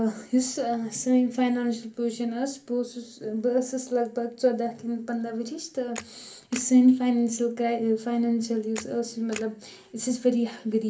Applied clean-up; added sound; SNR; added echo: none; Camera; 19 dB; reverberation time 0.3 s.